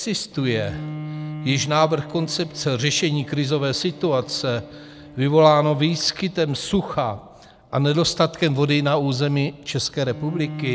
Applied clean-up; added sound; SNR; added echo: none; Bowed string instrument; 15 dB; none.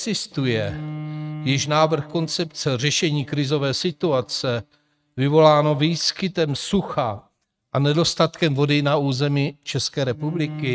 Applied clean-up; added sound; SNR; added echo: neural mask model RNNoise.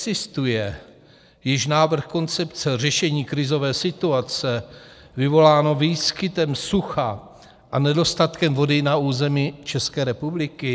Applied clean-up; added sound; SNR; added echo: none; none; none; none.